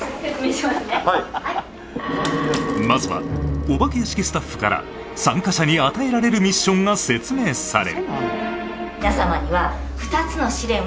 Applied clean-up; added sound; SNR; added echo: none; Bicycle + Engine; 20 dB; none.